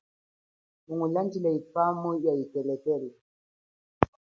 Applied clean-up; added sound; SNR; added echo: none; none; none; none.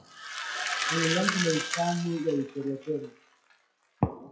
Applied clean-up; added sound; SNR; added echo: classical method WPE with log-MMSE.